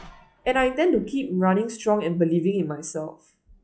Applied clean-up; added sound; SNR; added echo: classical method log-MMSE.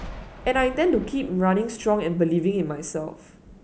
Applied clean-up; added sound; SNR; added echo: none; Thunder; 17 dB; none.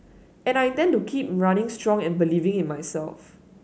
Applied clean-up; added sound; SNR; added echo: none; none; none; none.